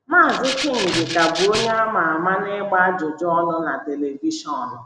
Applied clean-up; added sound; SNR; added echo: none; Rattle (instrument); 6 dB; none.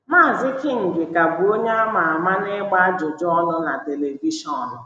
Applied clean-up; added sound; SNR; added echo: none; none; none; none.